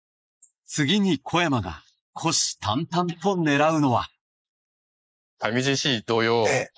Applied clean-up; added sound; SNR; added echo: neural mask model Resemble Enhance denoiser.